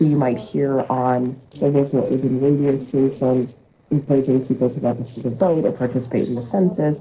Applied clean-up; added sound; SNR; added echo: neural separator model SepFormer DNS4.